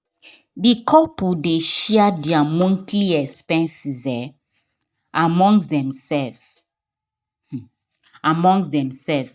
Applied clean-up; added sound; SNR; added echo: neural mask model DeepFilterNet 3.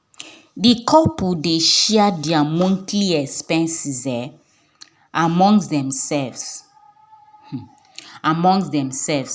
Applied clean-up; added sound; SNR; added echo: none; none; none; none.